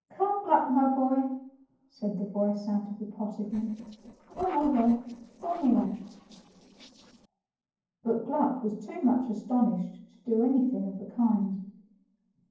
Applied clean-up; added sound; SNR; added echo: neural separator model SepFormer DNS4.